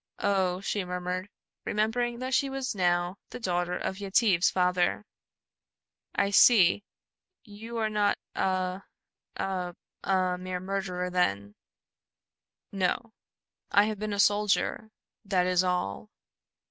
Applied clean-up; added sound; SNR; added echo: none; none; none; none.